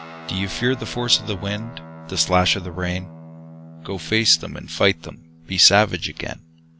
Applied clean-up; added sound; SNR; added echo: none; Guitar; 17 dB; none.